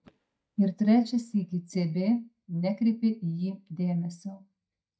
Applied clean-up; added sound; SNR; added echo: neural mask model DeepFilterNet 3.